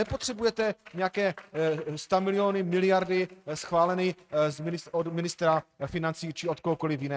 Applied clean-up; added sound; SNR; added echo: neural mask model RNNoise.